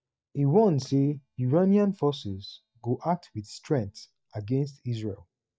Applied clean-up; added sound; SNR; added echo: neural mask model DeepFilterNet 3.